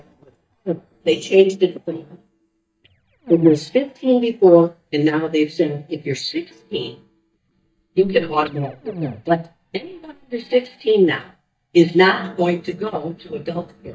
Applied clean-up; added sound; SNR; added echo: neural mask model DeepFilterNet 3.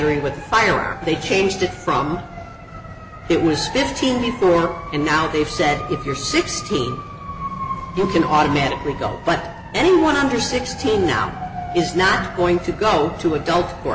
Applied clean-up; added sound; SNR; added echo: none; none; none; none.